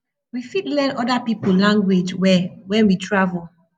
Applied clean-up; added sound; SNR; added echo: none; none; none; none.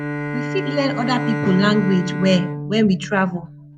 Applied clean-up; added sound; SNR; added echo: none; Bowed string instrument; 6 dB; none.